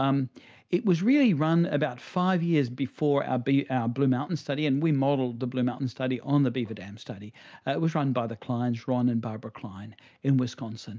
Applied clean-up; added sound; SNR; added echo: none; none; none; none.